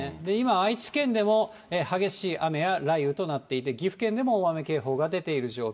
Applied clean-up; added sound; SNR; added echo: none; none; none; reverberation time 0.2 s.